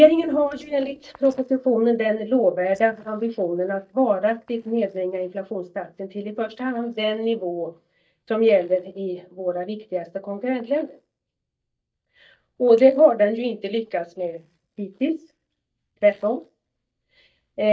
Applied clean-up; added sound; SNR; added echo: neural mask model DeepFilterNet 3.